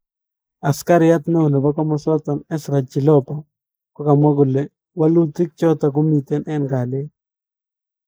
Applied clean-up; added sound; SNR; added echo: neural mask model Resemble Enhance denoiser.